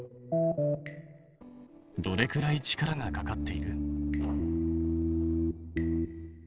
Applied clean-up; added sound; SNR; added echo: neural separator model SepFormer DNS4.